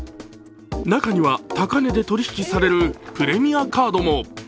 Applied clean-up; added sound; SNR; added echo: none; Dog; 17 dB; none.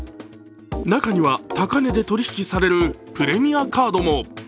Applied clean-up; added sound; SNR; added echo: none; none; none; none.